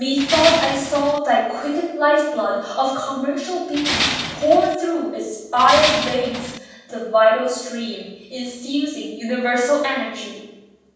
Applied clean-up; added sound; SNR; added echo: none; Tools; 3 dB; reverberation time 1.2 s.